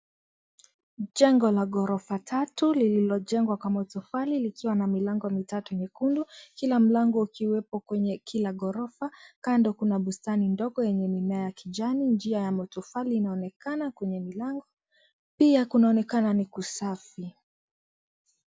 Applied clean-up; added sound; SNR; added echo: none; none; none; none.